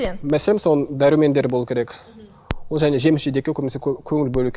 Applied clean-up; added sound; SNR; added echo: none; Crackle; 16 dB; none.